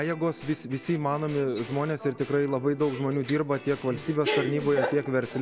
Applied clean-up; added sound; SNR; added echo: none; Guitar; 20 dB; none.